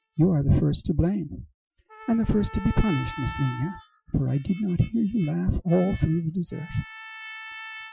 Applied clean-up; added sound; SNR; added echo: classical method Wiener filter.